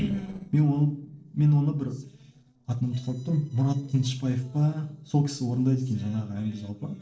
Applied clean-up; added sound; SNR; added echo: neural separator model SepFormer DNS4.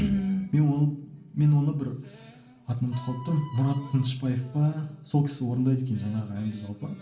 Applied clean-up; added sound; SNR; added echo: none; Bowed string instrument; 18 dB; reverberation time 0.8 s.